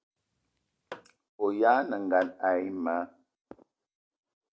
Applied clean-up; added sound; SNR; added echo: none; Tap / Hammer; 20 dB; none.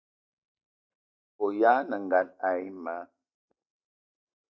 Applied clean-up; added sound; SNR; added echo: neural mask model DeepFilterNet 3.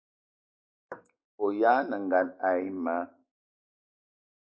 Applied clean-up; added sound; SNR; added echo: neural mask model Resemble Enhance denoiser.